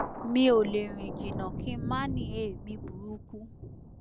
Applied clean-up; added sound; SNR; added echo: none; Thunder; 6 dB; none.